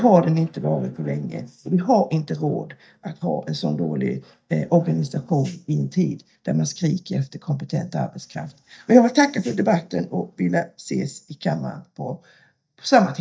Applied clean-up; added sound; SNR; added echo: neural mask model DeepFilterNet 3.